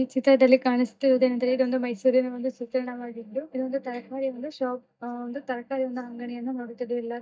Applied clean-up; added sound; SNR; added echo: neural mask model DeepFilterNet 3.